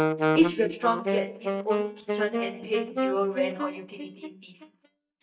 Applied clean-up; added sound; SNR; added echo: neural mask model DeepFilterNet 3.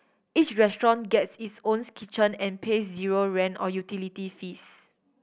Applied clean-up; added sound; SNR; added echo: none; none; none; none.